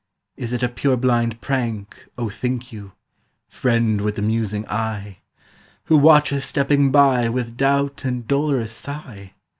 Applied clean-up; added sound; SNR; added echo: none; none; none; none.